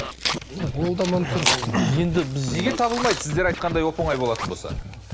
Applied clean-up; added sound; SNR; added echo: none; Tearing + Scratching (performance technique); 5 dB; none.